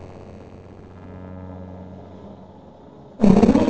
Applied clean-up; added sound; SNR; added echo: neural separator model SepFormer DNS4.